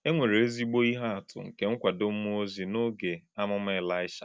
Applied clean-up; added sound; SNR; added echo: none; none; none; none.